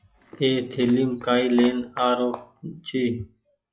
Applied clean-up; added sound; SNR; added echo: classical method log-MMSE.